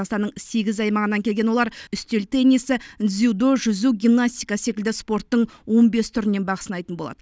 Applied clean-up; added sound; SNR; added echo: none; none; none; none.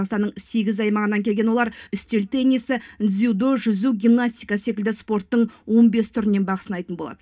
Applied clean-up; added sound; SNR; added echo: none; none; none; reverberation time 0.3 s.